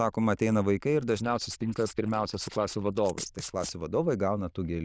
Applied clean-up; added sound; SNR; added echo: neural diffusion model UNIVERSE++.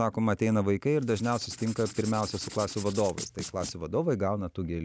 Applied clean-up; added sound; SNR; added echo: none; Writing; 13 dB; none.